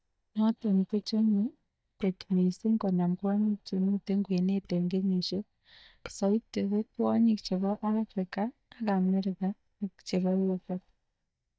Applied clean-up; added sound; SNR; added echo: neural mask model DeepFilterNet 3.